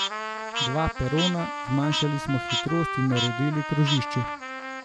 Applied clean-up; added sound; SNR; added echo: none; Trumpet + Frog; 3 dB; none.